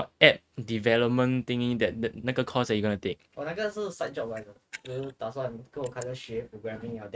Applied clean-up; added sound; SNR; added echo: neural mask model RNNoise.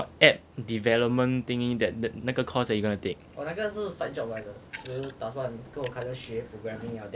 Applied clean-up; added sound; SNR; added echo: none; Camera; 17 dB; none.